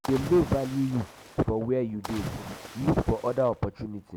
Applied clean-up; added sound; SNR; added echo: none; Splash, splatter; 13 dB; none.